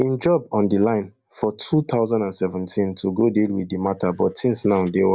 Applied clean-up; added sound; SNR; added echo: none; none; none; none.